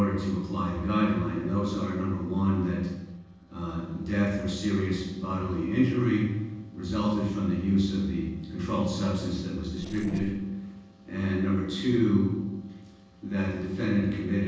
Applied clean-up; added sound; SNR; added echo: neural separator model SepFormer DNS4.